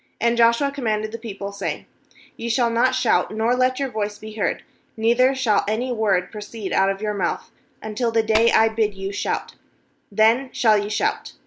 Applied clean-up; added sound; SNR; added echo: none; Tap; 8 dB; none.